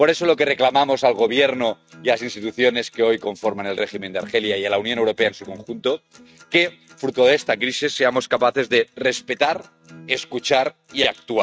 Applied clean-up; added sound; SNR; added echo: neural mask model RNNoise.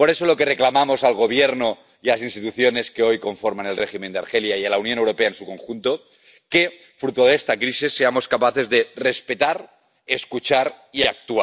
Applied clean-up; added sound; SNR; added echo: none; none; none; none.